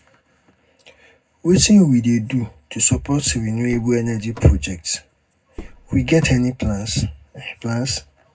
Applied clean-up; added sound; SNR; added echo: none; Car; 18 dB; reverberation time 0.3 s.